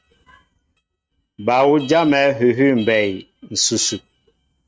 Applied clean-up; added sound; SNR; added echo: neural mask model RNNoise.